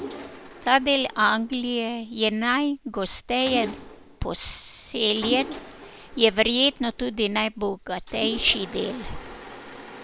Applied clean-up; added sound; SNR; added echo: none; Mechanisms; 14 dB; none.